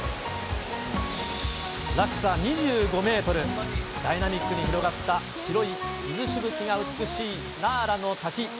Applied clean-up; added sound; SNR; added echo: none; Bowed string instrument; 12 dB; none.